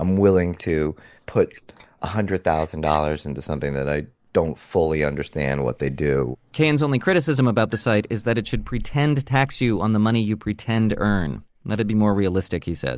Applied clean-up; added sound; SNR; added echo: neural mask model Resemble Enhance denoiser.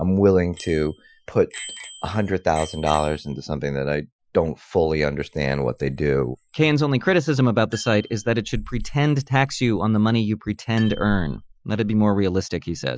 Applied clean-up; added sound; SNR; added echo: classical method Wiener filter.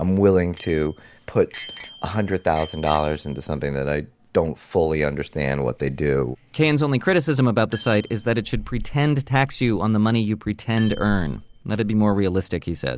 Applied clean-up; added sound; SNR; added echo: none; Bicycle bell; 16 dB; none.